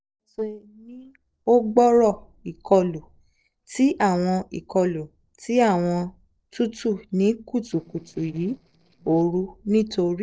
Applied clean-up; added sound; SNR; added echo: neural separator model SepFormer DNS4.